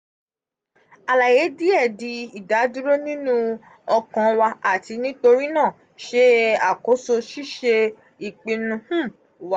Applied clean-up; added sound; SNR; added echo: none; none; none; none.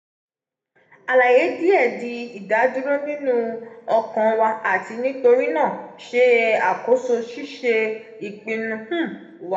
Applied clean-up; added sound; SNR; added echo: none; none; none; reverberation time 0.9 s.